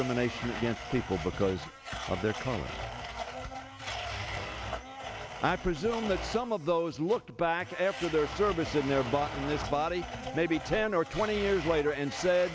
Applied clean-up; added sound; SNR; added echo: none; Domestic sounds, home sounds; 8 dB; none.